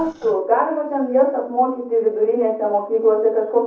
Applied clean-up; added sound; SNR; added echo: neural separator model SepFormer DNS4.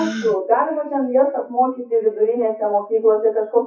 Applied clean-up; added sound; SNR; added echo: classical method WPE with log-MMSE.